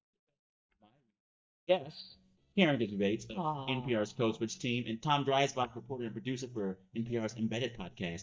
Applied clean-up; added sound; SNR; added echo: neural mask model DeepFilterNet 3.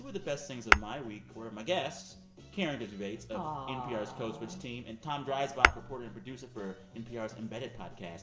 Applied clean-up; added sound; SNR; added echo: none; Tap / Hammer; -4 dB; reverberation time 0.6 s.